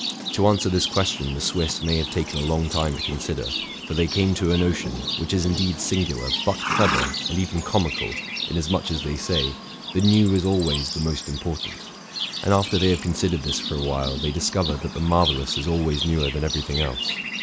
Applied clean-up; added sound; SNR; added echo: none; Livestock, farm animals, working animals; 6 dB; none.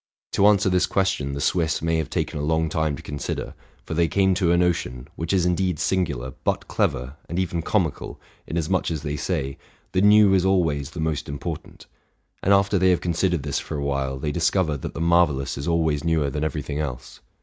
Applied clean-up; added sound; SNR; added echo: none; none; none; none.